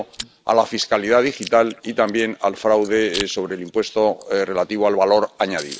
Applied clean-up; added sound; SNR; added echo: none; Chewing, mastication; 19 dB; none.